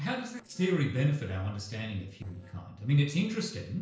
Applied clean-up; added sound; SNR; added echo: neural separator model SepFormer DNS4.